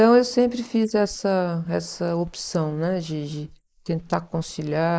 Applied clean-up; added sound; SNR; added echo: neural mask model Resemble Enhance denoiser.